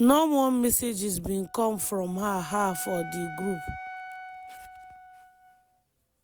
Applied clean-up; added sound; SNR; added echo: none; Wind instrument, woodwind instrument; 15 dB; none.